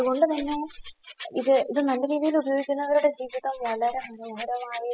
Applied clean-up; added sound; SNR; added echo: classical method spectral subtraction.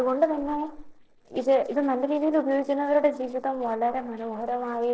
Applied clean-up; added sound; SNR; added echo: neural separator model SepFormer DNS4.